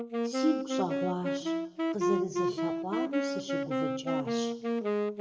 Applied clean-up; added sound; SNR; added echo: none; Wind instrument, woodwind instrument; -5 dB; reverberation time 1.2 s.